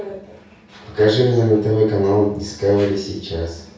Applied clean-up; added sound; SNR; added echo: none; none; none; reverberation time 0.6 s.